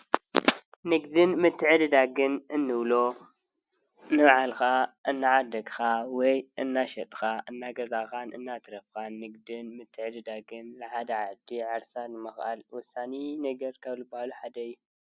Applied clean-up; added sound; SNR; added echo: none; none; none; none.